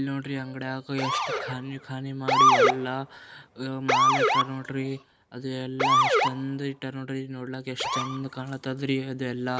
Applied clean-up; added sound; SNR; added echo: none; Motor vehicle (road) / Siren; -5 dB; none.